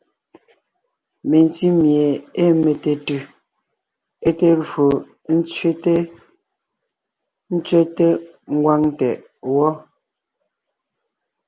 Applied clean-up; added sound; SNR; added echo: none; none; none; none.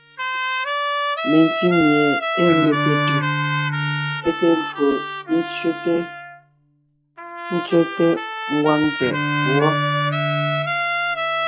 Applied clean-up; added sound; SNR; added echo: classical method log-MMSE.